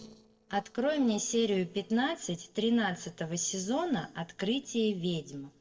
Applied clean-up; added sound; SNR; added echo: neural separator model SepFormer DNS4.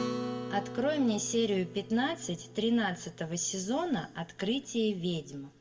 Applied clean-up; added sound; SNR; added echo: none; Acoustic guitar; 11 dB; reverberation time 1.1 s.